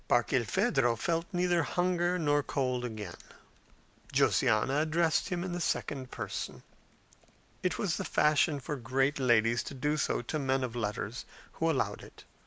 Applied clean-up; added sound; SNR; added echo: none; none; none; none.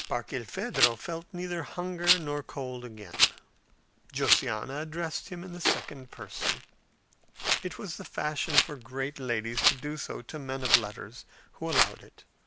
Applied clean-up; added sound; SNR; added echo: none; Rattle; -2 dB; none.